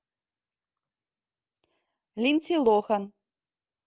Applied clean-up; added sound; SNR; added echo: none; none; none; none.